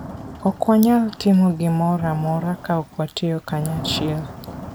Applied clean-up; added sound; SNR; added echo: none; Thunder / Rain; 14 dB; none.